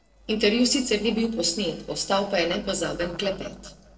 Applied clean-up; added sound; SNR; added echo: neural separator model SepFormer DNS4.